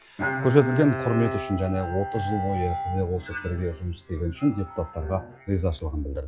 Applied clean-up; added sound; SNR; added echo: classical method log-MMSE.